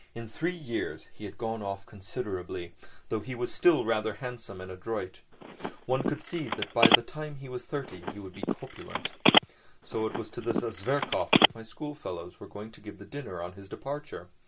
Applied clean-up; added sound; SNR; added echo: none; Telephone; -4 dB; none.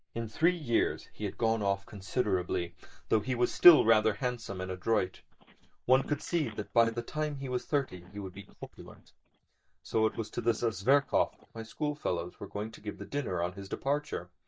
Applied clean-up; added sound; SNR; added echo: neural mask model DeepFilterNet 3.